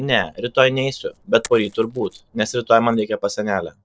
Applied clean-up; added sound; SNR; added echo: neural separator model SepFormer DNS4.